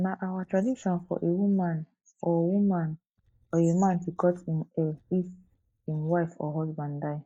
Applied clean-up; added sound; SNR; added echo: neural mask model DeepFilterNet 3.